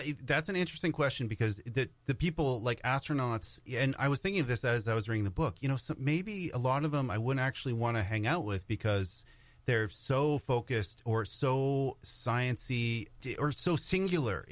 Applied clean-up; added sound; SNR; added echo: none; none; none; none.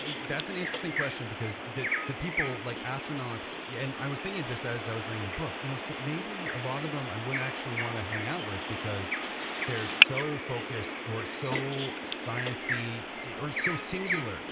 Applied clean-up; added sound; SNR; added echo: none; Bird vocalization, bird call, bird song; -3 dB; none.